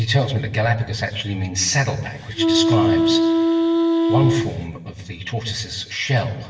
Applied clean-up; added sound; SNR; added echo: none; Wind instrument, woodwind instrument; -4 dB; reverberation time 1.0 s.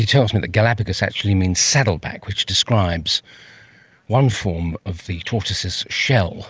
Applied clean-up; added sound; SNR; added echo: none; none; none; none.